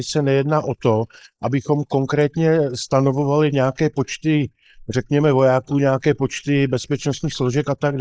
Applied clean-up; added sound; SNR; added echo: neural mask model Resemble Enhance denoiser.